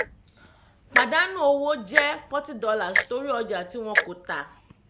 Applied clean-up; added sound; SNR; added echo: none; Tick-tock; 3 dB; none.